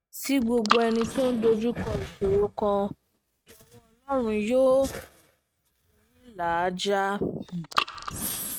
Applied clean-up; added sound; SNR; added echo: neural mask model RNNoise.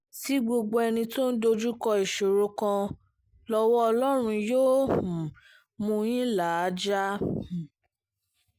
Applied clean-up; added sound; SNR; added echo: none; none; none; none.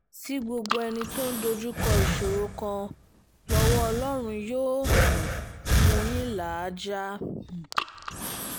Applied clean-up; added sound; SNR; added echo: none; Breathing; -3 dB; none.